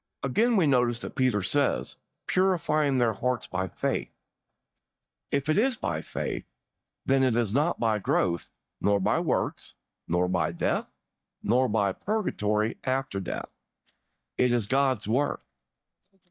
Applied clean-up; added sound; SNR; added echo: neural mask model DeepFilterNet 3.